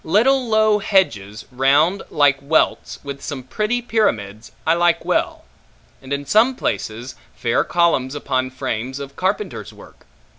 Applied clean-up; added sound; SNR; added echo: none; none; none; none.